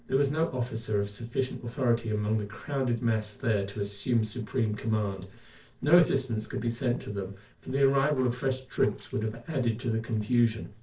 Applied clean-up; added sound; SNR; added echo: neural separator model SepFormer DNS4.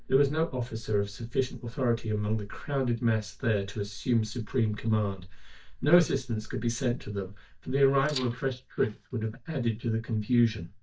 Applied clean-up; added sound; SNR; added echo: neural mask model DeepFilterNet 3.